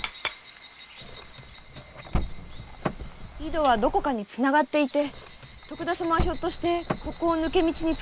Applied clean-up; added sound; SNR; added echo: none; Car; 7 dB; none.